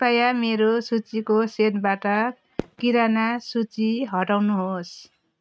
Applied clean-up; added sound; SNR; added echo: neural mask model RNNoise.